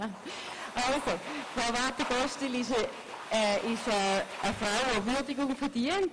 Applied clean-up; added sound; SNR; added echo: none; Domestic sounds, home sounds; 11 dB; none.